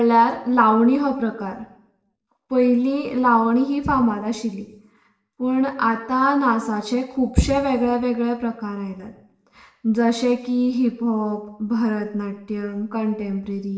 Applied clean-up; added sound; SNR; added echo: none; none; none; reverberation time 0.8 s.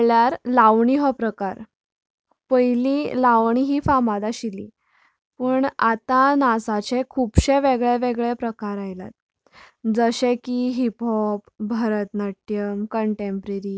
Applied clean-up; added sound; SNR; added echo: none; none; none; none.